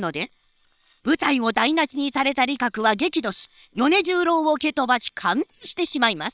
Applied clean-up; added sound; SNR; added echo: neural separator model SepFormer WHAM!.